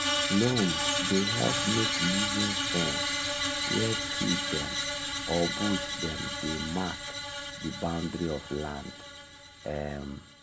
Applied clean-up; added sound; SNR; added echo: none; Screech; -1 dB; reverberation time 1.0 s.